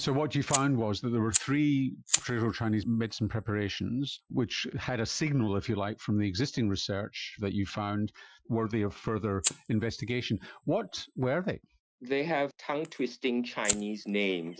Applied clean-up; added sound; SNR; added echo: classical method Wiener filter.